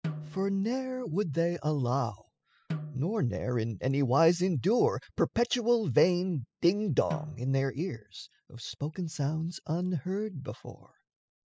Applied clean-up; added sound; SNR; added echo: classical method spectral subtraction.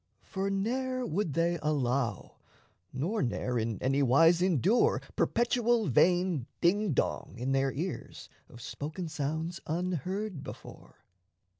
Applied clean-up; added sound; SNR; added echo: none; none; none; none.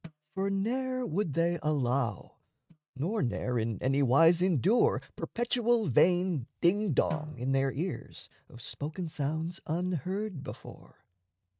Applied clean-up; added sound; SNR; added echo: neural mask model RNNoise.